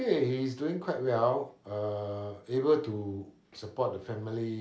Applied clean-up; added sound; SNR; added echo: none; none; none; none.